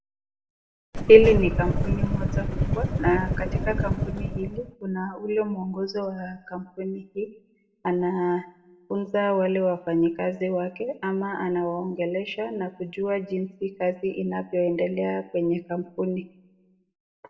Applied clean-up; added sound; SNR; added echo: none; Engine starting / Car; 0 dB; reverberation time 0.6 s.